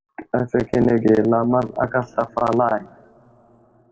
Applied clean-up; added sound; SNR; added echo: none; none; none; reverberation time 1.9 s.